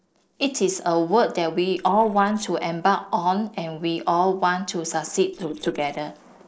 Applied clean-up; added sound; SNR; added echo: neural separator model SepFormer DNS4.